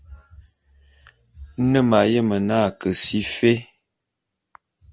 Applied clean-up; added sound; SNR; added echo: none; none; none; none.